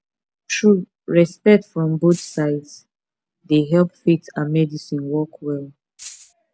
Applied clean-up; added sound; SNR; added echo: none; Rattle (instrument); 18 dB; none.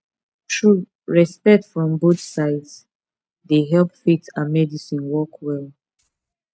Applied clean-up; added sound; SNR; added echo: neural mask model RNNoise.